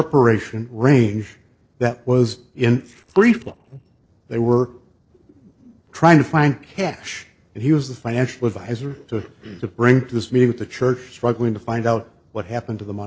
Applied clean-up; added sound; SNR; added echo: neural separator model SepFormer DNS4.